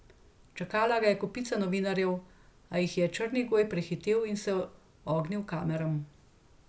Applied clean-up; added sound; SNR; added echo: none; none; none; none.